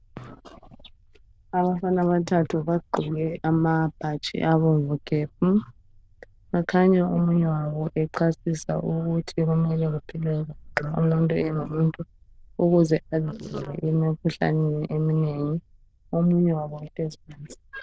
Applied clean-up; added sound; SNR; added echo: neural diffusion model UNIVERSE++.